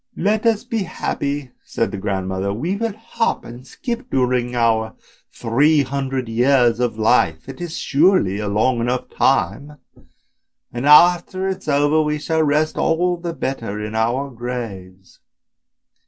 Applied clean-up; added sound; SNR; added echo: none; none; none; none.